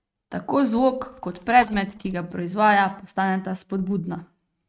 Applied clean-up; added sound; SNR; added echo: neural mask model RNNoise.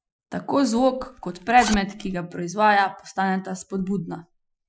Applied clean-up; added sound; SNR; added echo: classical method Wiener filter.